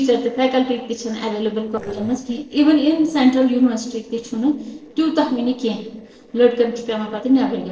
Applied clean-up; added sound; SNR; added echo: neural separator model SepFormer DNS4.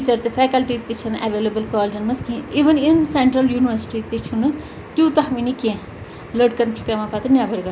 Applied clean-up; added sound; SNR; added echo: none; none; none; none.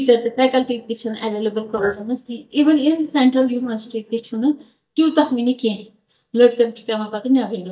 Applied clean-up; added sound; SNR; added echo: neural mask model DeepFilterNet 3.